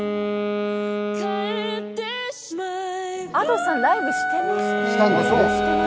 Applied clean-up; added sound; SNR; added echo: none; Wind instrument, woodwind instrument; 3 dB; none.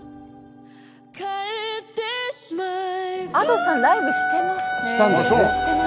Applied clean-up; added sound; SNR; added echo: none; none; none; none.